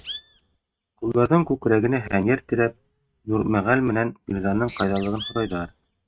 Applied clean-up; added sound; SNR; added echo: neural mask model RNNoise.